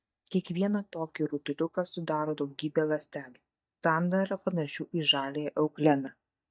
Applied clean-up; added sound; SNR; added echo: neural mask model DeepFilterNet 3.